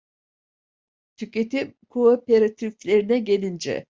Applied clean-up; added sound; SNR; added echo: none; none; none; none.